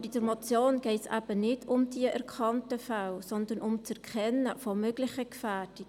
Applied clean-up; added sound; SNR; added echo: none; none; none; none.